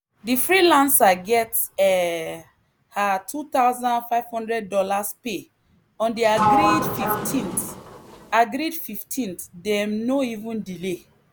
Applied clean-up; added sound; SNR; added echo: none; Sliding door; 0 dB; none.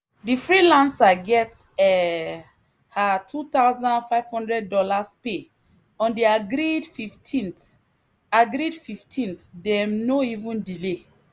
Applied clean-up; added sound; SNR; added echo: none; none; none; none.